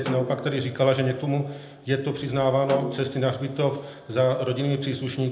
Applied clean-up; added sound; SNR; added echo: none; Snare drum; 14 dB; reverberation time 0.7 s.